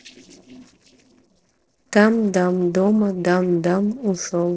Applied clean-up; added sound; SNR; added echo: neural separator model SepFormer DNS4.